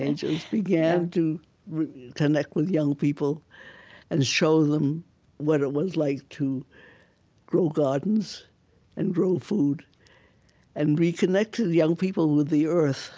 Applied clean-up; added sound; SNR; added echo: none; none; none; none.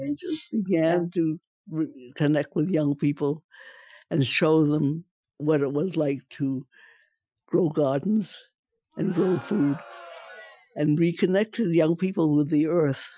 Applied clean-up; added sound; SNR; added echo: classical method Wiener filter.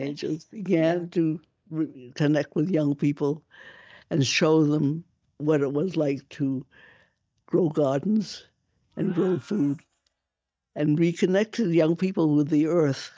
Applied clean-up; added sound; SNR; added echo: neural mask model DeepFilterNet 3.